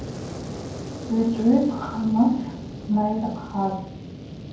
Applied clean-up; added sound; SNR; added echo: none; Fire; 10 dB; reverberation time 0.9 s.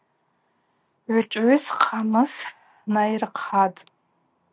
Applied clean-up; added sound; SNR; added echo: none; none; none; none.